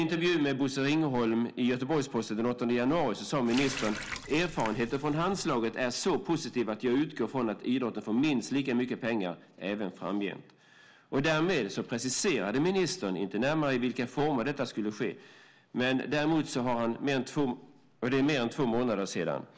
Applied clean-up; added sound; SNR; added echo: none; Water tap, faucet; 11 dB; none.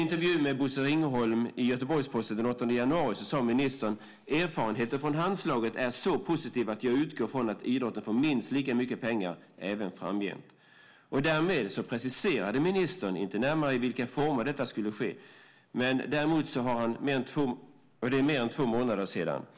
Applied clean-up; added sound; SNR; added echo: none; none; none; none.